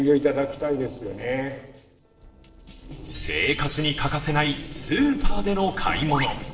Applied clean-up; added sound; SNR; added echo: neural separator model SepFormer DNS4.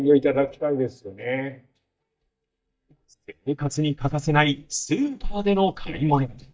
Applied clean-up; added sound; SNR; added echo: neural mask model DeepFilterNet 3.